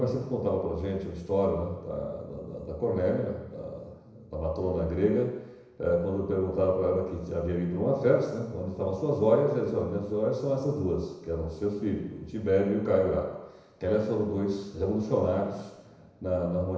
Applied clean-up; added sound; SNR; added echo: none; none; none; reverberation time 1.0 s.